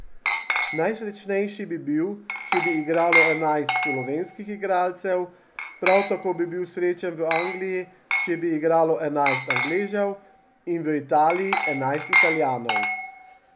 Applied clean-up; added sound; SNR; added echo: none; Glass; 2 dB; none.